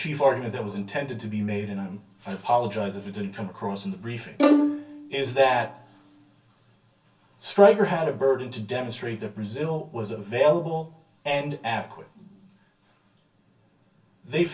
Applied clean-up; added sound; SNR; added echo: none; Bowed string instrument; -1 dB; reverberation time 0.2 s.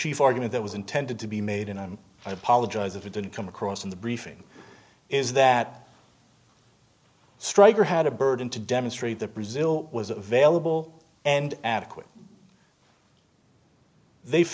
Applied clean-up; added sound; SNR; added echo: none; none; none; none.